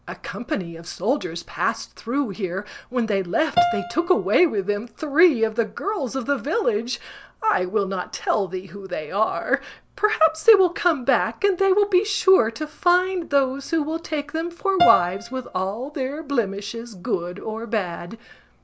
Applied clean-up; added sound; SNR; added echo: none; Piano; 7 dB; none.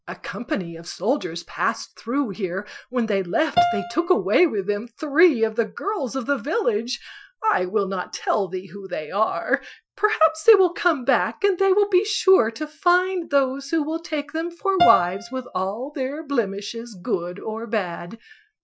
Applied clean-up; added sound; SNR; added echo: classical method Wiener filter.